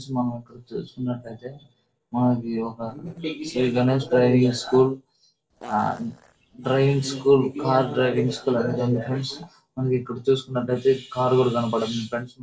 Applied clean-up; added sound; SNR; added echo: neural separator model SepFormer DNS4.